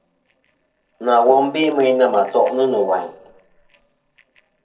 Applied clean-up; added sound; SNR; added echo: neural separator model SepFormer DNS4.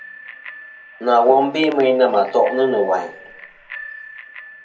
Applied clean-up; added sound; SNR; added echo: none; Bicycle bell; 18 dB; reverberation time 0.2 s.